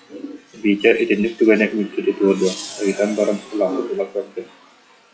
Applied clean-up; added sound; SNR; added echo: classical method log-MMSE.